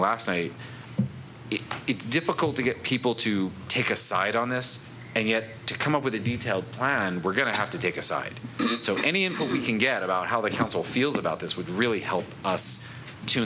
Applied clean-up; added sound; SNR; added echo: none; none; none; none.